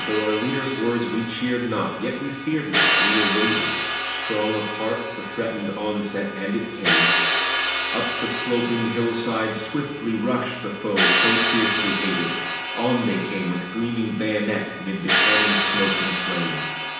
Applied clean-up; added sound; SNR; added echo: none; Crash cymbal; -1 dB; reverberation time 0.9 s.